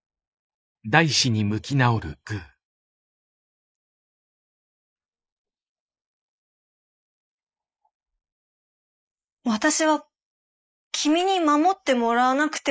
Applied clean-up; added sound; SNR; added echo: neural mask model Resemble Enhance denoiser.